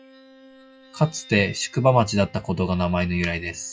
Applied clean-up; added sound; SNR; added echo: classical method log-MMSE.